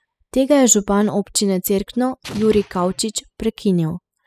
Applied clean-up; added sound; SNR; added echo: classical method spectral subtraction.